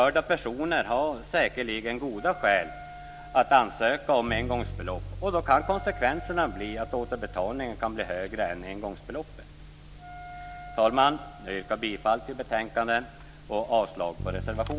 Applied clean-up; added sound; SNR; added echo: none; Bass guitar + Wind instrument, woodwind instrument; 13 dB; none.